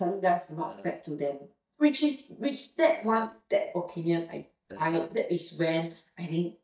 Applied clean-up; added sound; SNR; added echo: neural mask model DeepFilterNet 3.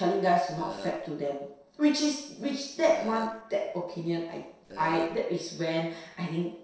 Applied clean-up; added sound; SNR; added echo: neural separator model SepFormer DNS4.